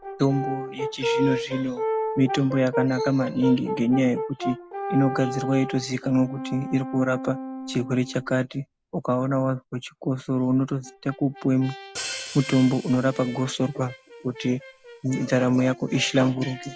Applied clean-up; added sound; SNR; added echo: none; Hi-hat + Brass instrument; 9 dB; none.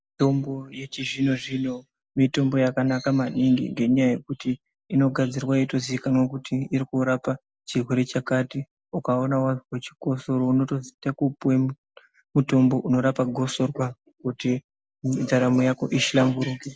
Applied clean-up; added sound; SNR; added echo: none; none; none; none.